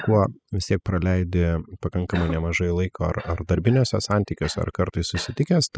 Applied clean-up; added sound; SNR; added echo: classical method spectral subtraction.